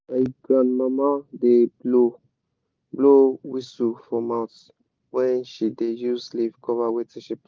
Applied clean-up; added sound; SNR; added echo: none; none; none; none.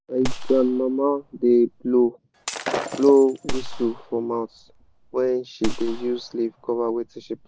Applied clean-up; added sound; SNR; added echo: none; Shatter + Gunshot, gunfire; 8 dB; none.